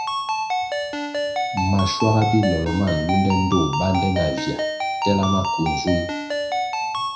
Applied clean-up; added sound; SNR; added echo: none; Ringtone; 2 dB; reverberation time 0.5 s.